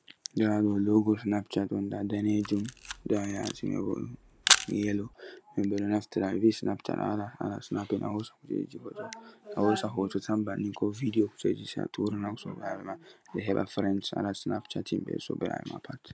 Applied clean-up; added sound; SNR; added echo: none; Camera; 2 dB; none.